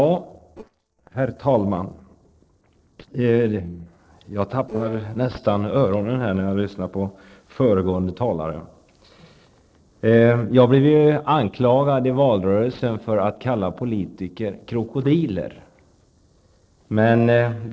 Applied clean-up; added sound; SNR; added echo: neural separator model SepFormer DNS4.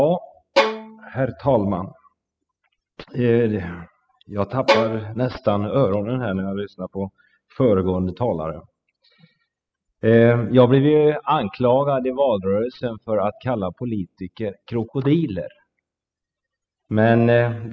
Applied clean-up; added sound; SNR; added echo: classical method spectral subtraction.